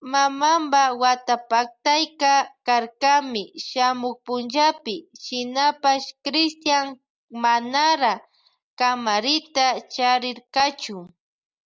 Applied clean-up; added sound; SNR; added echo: none; none; none; none.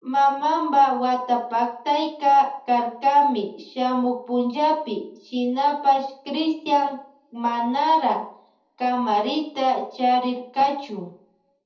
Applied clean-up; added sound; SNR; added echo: none; none; none; reverberation time 0.5 s.